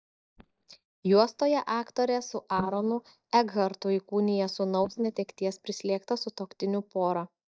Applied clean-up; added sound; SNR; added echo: neural mask model DeepFilterNet 3.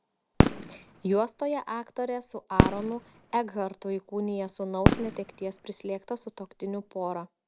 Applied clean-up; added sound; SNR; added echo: none; Fireworks; -3 dB; none.